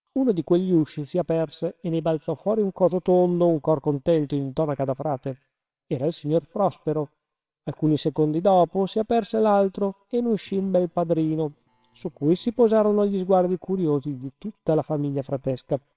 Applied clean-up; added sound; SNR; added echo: neural separator model SepFormer WHAMR!.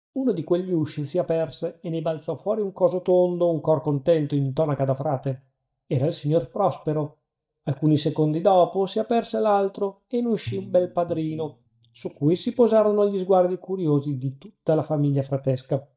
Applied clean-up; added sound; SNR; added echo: neural mask model DeepFilterNet 3.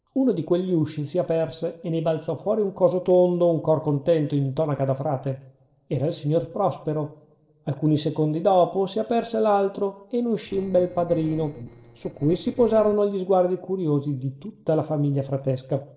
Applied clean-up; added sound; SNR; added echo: neural separator model SepFormer DNS4.